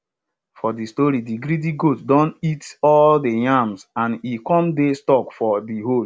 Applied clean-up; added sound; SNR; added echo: none; none; none; none.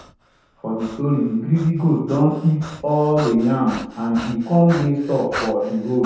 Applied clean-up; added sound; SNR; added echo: none; Breathing; 16 dB; reverberation time 0.9 s.